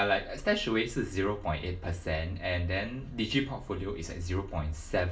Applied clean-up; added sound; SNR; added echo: none; none; none; reverberation time 0.3 s.